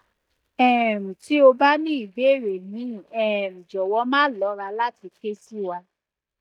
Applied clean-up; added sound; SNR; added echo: neural mask model DeepFilterNet 3.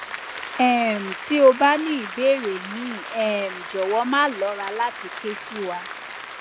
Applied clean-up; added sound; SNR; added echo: none; Applause; 11 dB; none.